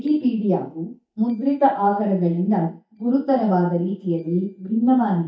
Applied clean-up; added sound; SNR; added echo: neural mask model DeepFilterNet 3.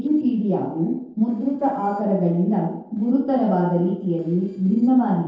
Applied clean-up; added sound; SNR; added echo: neural separator model SepFormer DNS4.